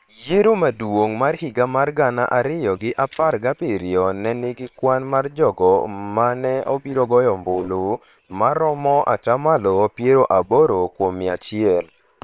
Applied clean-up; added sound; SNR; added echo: neural separator model SepFormer WHAM!.